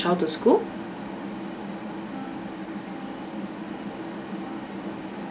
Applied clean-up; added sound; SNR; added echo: none; Wind instrument, woodwind instrument; 16 dB; none.